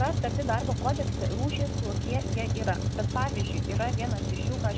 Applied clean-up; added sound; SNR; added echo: none; Truck; -5 dB; none.